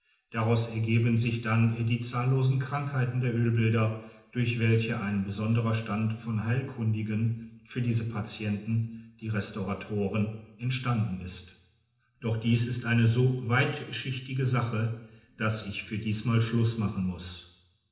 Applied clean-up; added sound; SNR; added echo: none; none; none; reverberation time 0.8 s.